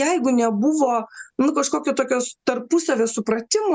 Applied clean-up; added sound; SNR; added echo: none; none; none; none.